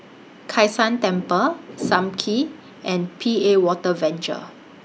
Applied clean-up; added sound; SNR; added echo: none; none; none; none.